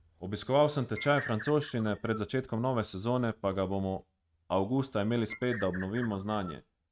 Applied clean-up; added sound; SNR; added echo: neural mask model RNNoise.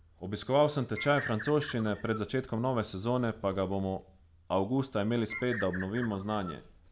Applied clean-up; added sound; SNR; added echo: none; Bird; 15 dB; none.